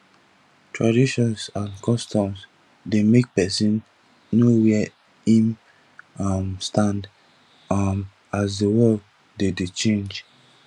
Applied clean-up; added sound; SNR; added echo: none; none; none; none.